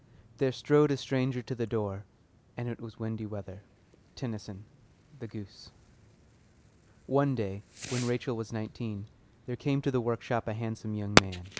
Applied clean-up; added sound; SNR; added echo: none; Fireworks; 6 dB; none.